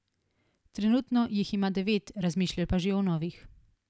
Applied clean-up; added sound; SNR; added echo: none; none; none; none.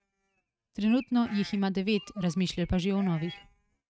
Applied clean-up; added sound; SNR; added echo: neural mask model RNNoise.